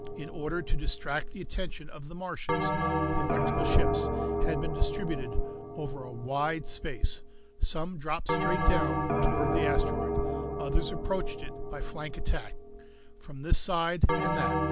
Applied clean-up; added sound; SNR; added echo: none; Bell; 2 dB; none.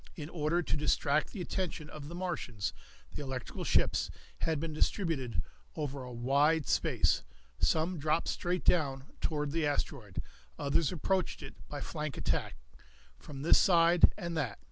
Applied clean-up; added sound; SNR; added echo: none; none; none; none.